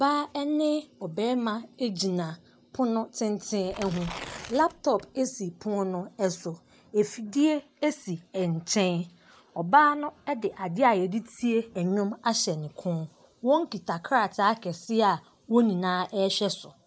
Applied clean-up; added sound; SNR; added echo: none; Tearing; 15 dB; none.